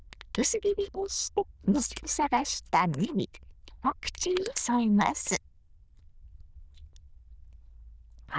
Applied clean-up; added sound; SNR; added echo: neural diffusion model UNIVERSE++.